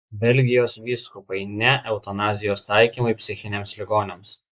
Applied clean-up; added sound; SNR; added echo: neural mask model Resemble Enhance denoiser.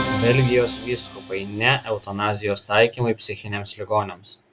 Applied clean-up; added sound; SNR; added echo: none; Musical instrument; 11 dB; none.